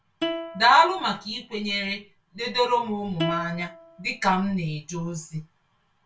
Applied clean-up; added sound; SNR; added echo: none; Plucked string instrument; 12 dB; reverberation time 0.2 s.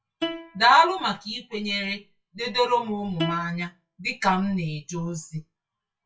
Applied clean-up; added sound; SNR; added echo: classical method WPE with log-MMSE.